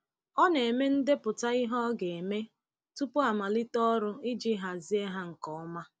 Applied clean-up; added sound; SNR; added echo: none; none; none; none.